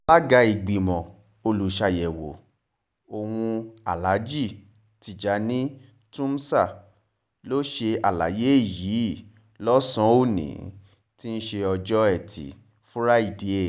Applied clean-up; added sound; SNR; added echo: none; none; none; none.